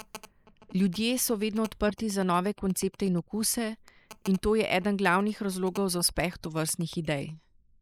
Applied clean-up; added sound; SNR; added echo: neural mask model Resemble Enhance denoiser.